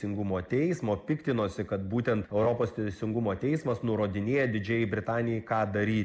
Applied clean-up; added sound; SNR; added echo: none; none; none; none.